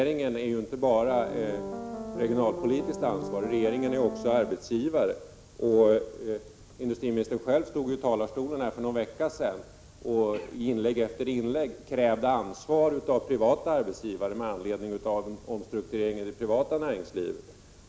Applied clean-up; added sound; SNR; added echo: none; Piano; 8 dB; none.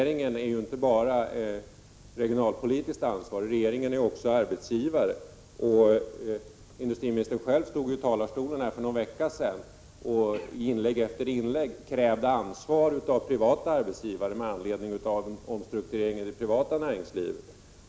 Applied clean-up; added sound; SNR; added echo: none; none; none; none.